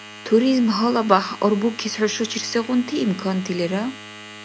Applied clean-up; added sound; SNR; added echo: none; Domestic sounds, home sounds; 17 dB; none.